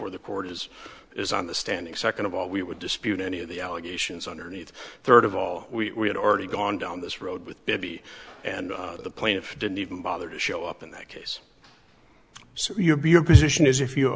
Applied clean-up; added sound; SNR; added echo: none; Burping, eructation; 18 dB; none.